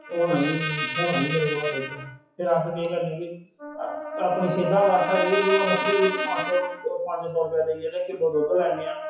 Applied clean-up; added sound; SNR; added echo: classical method WPE with log-MMSE.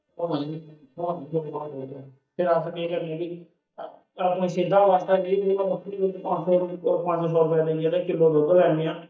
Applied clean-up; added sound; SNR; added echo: neural mask model DeepFilterNet 3.